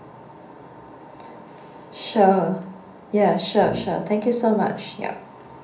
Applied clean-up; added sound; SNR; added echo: none; Brass instrument; 15 dB; reverberation time 0.6 s.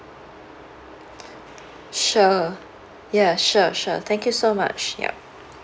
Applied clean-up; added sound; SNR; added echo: none; none; none; none.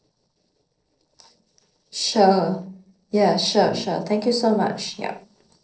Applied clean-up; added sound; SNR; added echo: neural separator model SepFormer DNS4.